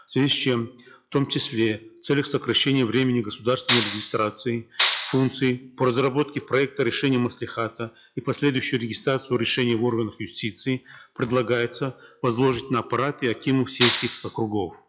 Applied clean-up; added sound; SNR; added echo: classical method log-MMSE.